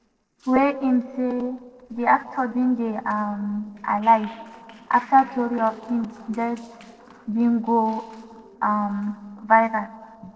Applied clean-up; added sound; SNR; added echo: neural separator model SepFormer DNS4.